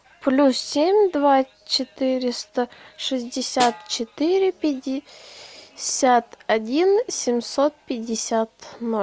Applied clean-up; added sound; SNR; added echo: none; Snare drum; 13 dB; none.